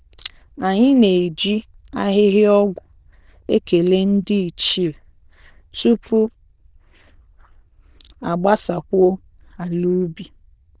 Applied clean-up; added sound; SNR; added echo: neural diffusion model UNIVERSE++.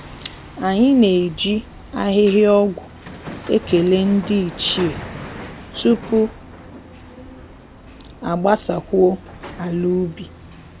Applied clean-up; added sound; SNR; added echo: none; Hammer; 16 dB; none.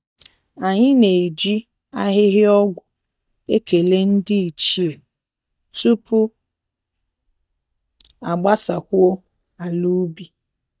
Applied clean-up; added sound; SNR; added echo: neural mask model DeepFilterNet 3.